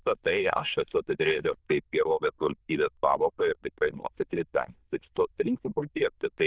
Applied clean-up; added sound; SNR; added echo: neural diffusion model UNIVERSE++.